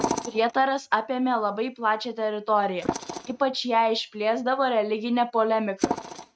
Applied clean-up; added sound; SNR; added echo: neural mask model RNNoise.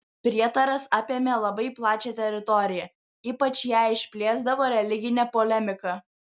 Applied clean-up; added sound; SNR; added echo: none; none; none; none.